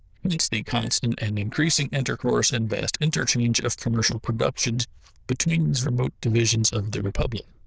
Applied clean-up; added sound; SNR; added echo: neural diffusion model UNIVERSE++.